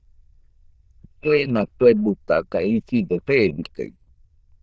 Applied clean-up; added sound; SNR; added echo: neural diffusion model UNIVERSE++.